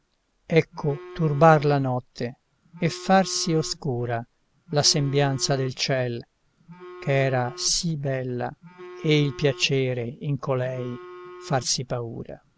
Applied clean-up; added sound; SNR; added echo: none; Telephone; 19 dB; none.